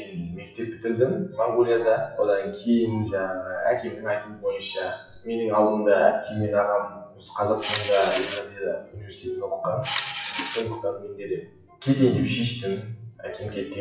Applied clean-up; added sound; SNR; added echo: classical method WPE with log-MMSE.